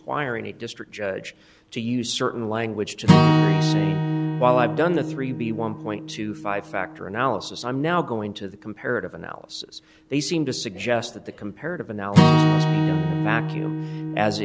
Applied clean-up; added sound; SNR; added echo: none; Acoustic guitar / Strum; -2 dB; none.